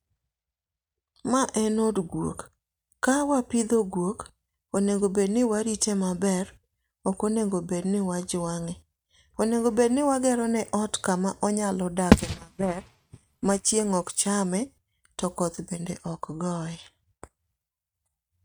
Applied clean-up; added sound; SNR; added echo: neural mask model RNNoise.